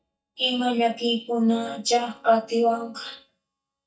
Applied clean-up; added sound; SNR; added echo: neural mask model DeepFilterNet 3.